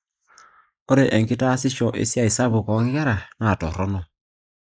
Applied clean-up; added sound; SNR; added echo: neural mask model Resemble Enhance denoiser.